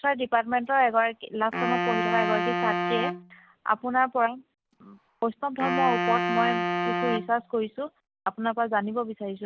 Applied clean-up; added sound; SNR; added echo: none; Wind instrument, woodwind instrument; 2 dB; none.